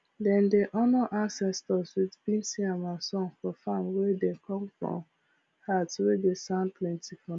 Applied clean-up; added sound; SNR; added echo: none; none; none; none.